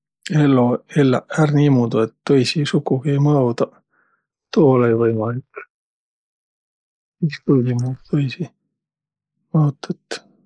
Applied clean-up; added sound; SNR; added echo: neural mask model Resemble Enhance denoiser.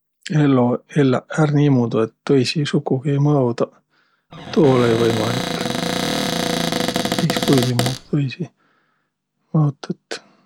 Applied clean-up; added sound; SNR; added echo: none; Cupboard open or close; 3 dB; none.